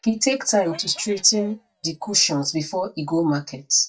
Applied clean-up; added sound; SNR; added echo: neural mask model DeepFilterNet 3.